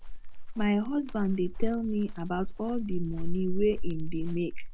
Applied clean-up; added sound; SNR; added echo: none; Chirp, tweet; -2 dB; none.